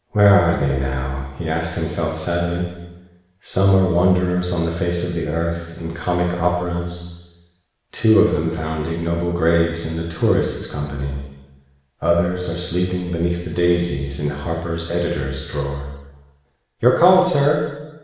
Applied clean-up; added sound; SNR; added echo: none; none; none; reverberation time 1.1 s.